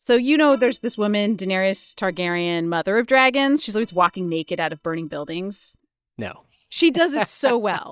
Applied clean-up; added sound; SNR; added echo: neural mask model DeepFilterNet 3.